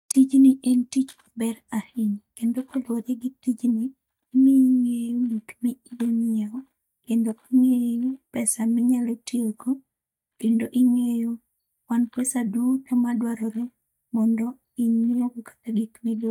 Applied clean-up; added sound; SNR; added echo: neural mask model DeepFilterNet 3.